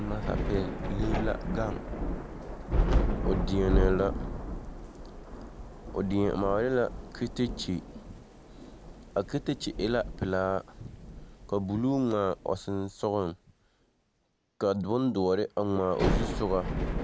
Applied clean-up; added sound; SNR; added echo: none; Thunder / Rain; 2 dB; none.